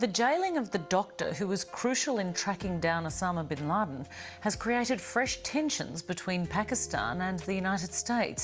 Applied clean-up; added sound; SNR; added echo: none; none; none; none.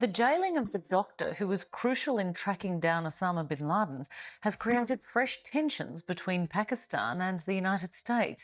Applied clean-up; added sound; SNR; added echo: neural mask model DeepFilterNet 3.